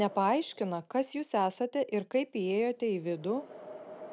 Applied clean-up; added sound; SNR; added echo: none; Wind; 20 dB; none.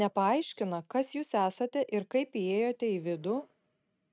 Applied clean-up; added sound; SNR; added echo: neural mask model RNNoise.